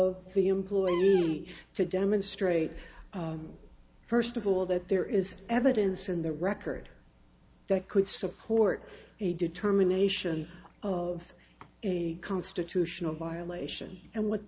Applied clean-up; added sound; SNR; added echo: none; Cupboard open or close; 11 dB; none.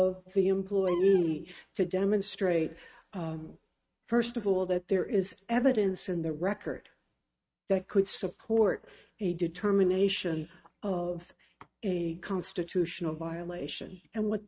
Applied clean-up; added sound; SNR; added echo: neural mask model RNNoise.